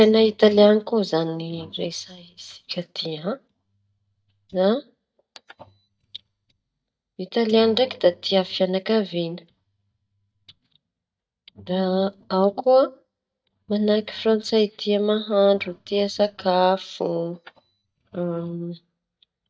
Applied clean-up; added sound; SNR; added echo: neural mask model DeepFilterNet 3.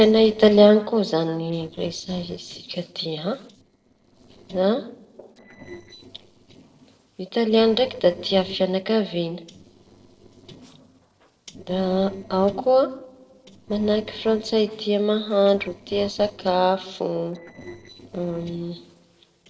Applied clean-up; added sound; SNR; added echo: neural separator model SepFormer DNS4.